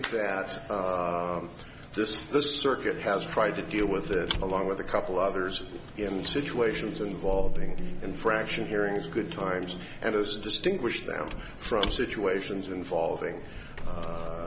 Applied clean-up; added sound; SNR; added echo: none; Squeak / Wood + Electric guitar; 13 dB; none.